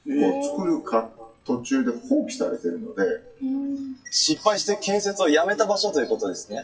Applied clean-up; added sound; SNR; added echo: classical method WPE with log-MMSE.